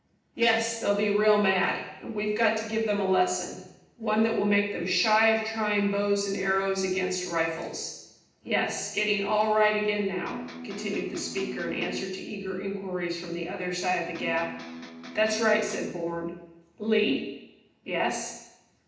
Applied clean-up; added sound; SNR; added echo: none; Electric guitar; 11 dB; reverberation time 0.8 s.